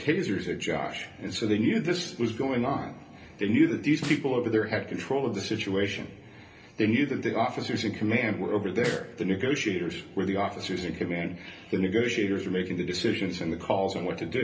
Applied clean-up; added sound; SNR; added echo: none; Snare drum; 12 dB; reverberation time 0.3 s.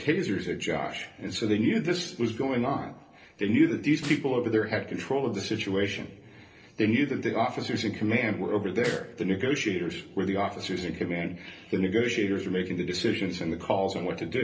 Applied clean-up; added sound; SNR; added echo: neural separator model SepFormer DNS4.